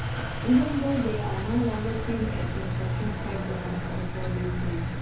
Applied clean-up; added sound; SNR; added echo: none; Engine; 0 dB; reverberation time 0.6 s.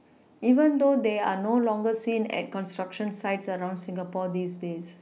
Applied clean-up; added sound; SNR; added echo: none; none; none; none.